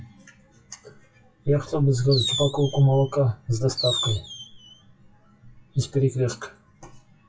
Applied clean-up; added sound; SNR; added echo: classical method WPE with log-MMSE.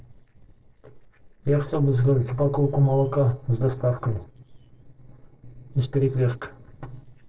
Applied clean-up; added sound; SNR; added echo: neural separator model SepFormer DNS4.